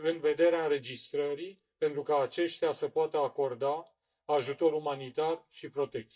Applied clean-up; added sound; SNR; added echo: neural mask model DeepFilterNet 3.